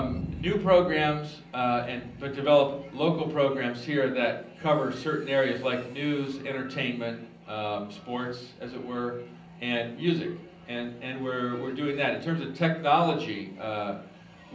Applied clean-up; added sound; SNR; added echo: none; none; none; reverberation time 0.6 s.